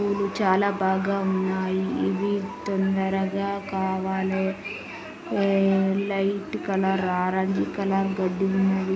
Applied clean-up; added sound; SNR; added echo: none; none; none; none.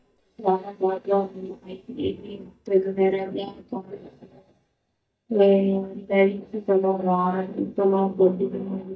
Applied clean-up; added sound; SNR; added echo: neural mask model DeepFilterNet 3.